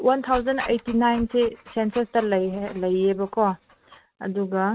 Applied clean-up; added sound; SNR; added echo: neural mask model RNNoise.